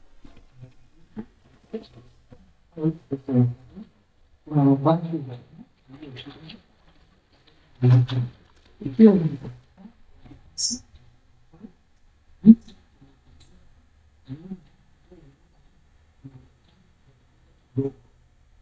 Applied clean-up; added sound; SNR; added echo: neural mask model DeepFilterNet 3.